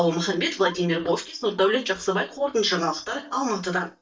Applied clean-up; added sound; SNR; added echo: neural mask model DeepFilterNet 3.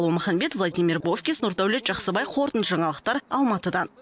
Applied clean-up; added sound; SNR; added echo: none; none; none; none.